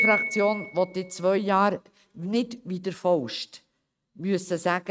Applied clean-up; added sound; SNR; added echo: neural mask model RNNoise.